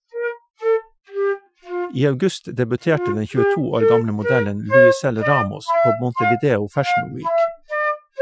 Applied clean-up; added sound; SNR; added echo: classical method Wiener filter.